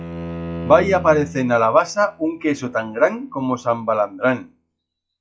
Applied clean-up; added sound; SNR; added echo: classical method log-MMSE.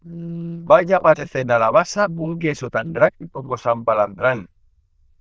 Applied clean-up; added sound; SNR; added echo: neural diffusion model UNIVERSE++.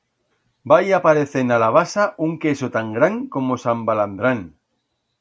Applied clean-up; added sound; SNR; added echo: none; none; none; none.